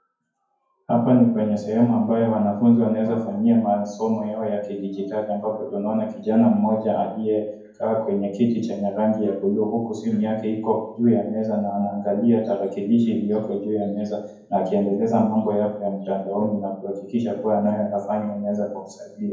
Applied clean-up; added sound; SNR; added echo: none; none; none; reverberation time 0.9 s.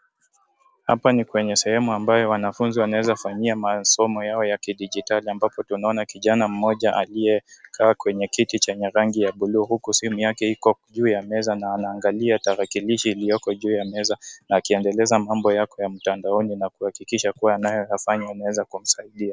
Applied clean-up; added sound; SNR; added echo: none; none; none; none.